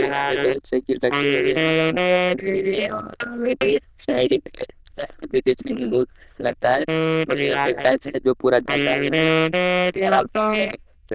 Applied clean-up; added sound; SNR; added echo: neural diffusion model UNIVERSE++.